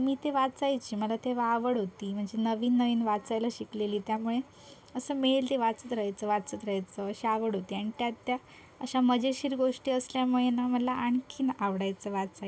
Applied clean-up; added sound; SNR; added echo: none; none; none; none.